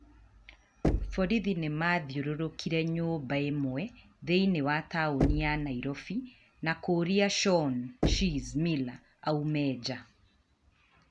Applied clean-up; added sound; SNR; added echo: none; Knock; 5 dB; none.